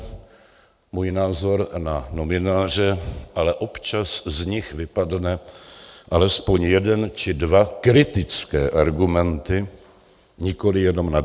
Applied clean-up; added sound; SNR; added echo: none; none; none; none.